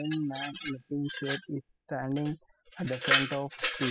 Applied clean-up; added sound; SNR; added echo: classical method spectral subtraction.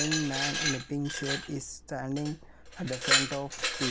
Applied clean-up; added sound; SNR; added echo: none; Glass; -2 dB; none.